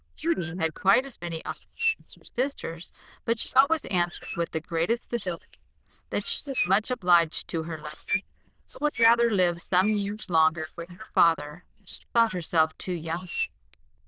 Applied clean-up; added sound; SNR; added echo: neural diffusion model UNIVERSE++.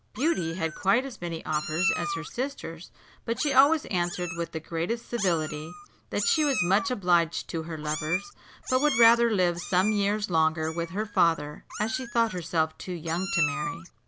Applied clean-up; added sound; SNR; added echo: none; Meow; 8 dB; none.